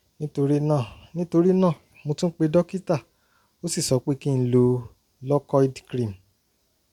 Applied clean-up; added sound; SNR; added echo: none; none; none; none.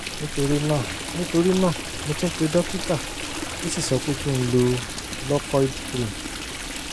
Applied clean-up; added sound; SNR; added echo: none; Stream; 6 dB; none.